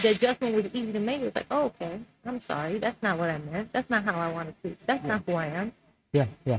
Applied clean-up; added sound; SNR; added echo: neural mask model RNNoise.